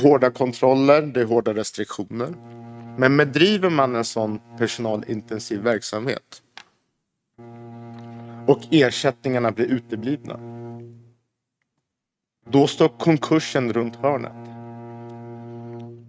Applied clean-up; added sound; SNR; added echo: neural mask model RNNoise.